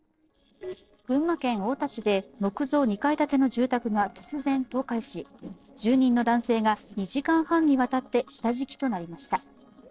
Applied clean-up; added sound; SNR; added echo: neural separator model SepFormer DNS4.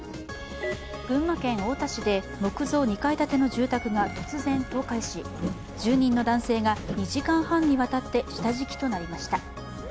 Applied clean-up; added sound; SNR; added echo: none; Boat, Water vehicle; 14 dB; none.